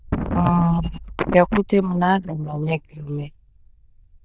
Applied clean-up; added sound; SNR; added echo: neural diffusion model UNIVERSE++.